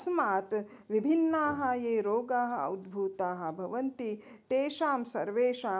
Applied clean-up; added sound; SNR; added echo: none; none; none; none.